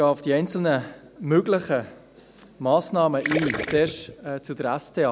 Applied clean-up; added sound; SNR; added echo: none; Gurgling; 8 dB; none.